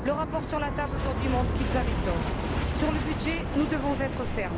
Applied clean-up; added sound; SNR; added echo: none; Aircraft; -2 dB; none.